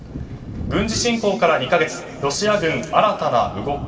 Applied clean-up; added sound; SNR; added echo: none; Thunder / Wind; 13 dB; reverberation time 2.5 s.